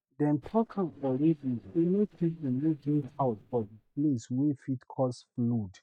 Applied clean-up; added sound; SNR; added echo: neural mask model DeepFilterNet 3.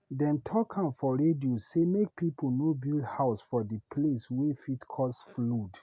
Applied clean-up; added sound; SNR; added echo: none; none; none; none.